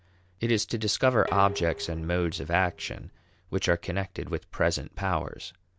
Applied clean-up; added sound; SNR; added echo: none; Dishes, pots, and pans; 15 dB; none.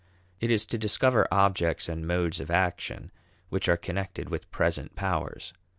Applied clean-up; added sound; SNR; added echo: none; none; none; none.